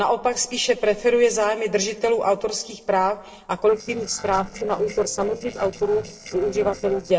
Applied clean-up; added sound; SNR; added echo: neural separator model SepFormer DNS4.